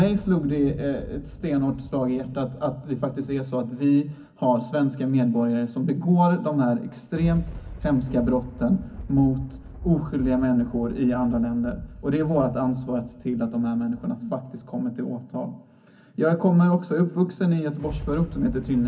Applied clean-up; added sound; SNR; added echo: none; Thunder; 17 dB; reverberation time 0.4 s.